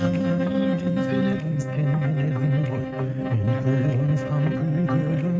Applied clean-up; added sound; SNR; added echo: neural mask model RNNoise.